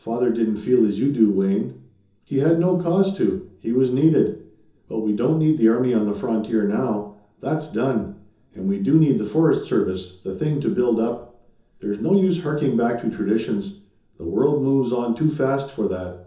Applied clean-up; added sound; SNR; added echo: none; none; none; reverberation time 0.6 s.